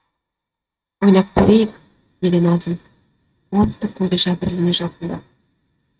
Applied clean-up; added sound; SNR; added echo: neural mask model RNNoise.